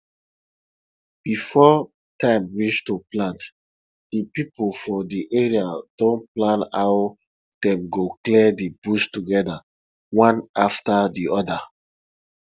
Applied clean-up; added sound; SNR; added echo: none; none; none; none.